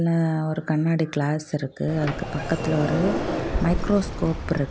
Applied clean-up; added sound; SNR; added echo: none; Sliding door; 6 dB; none.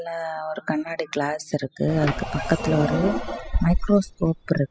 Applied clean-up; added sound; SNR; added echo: classical method spectral subtraction.